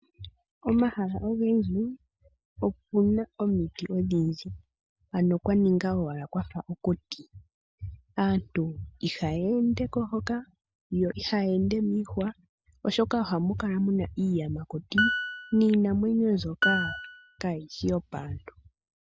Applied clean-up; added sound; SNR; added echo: none; Piano; 3 dB; none.